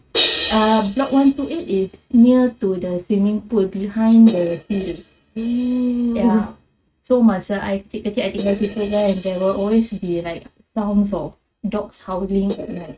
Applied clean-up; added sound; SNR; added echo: neural mask model RNNoise.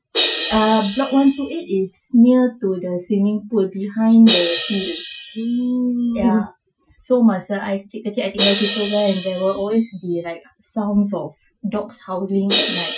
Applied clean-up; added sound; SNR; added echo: classical method Wiener filter.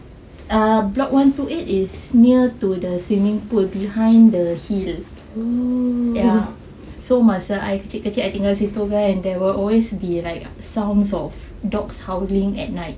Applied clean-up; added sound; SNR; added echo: none; none; none; none.